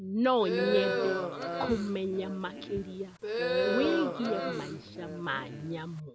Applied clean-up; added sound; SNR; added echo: none; Crowd; 1 dB; none.